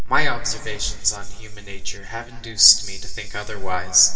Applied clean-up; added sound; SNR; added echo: none; none; none; reverberation time 2.2 s.